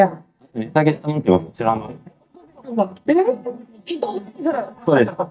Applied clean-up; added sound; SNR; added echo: neural mask model DeepFilterNet 3.